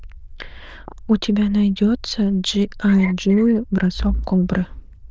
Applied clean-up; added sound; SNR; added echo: neural diffusion model UNIVERSE++.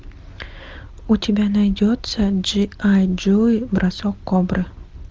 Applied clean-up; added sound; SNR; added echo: none; none; none; none.